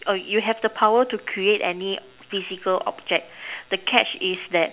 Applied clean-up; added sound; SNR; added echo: none; none; none; none.